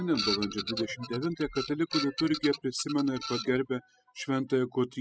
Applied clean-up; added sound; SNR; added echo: classical method spectral subtraction.